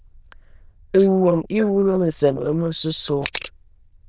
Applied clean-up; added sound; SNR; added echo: neural diffusion model UNIVERSE++.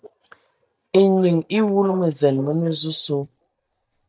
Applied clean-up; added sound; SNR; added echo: neural mask model DeepFilterNet 3.